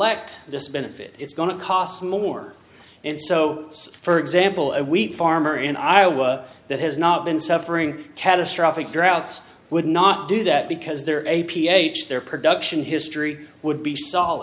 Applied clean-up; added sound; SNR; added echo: none; none; none; none.